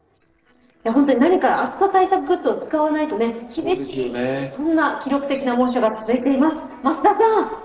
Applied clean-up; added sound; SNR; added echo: neural separator model SepFormer DNS4.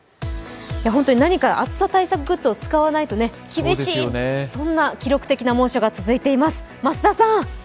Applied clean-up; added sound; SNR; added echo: none; none; none; none.